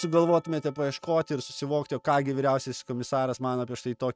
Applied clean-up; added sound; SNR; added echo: neural mask model RNNoise.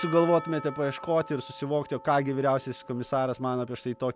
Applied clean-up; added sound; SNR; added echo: none; Percussion; 16 dB; none.